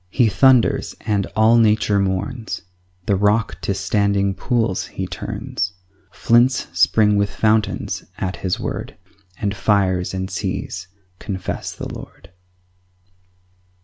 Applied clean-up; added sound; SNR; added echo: none; none; none; none.